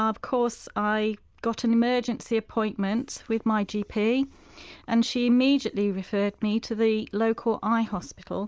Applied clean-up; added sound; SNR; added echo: neural mask model Resemble Enhance denoiser.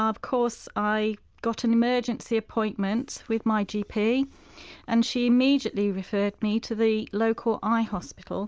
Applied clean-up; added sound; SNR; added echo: none; none; none; none.